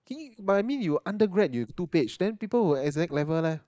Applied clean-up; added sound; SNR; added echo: neural mask model Resemble Enhance denoiser.